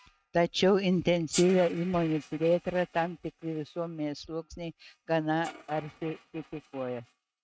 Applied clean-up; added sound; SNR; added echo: neural mask model RNNoise.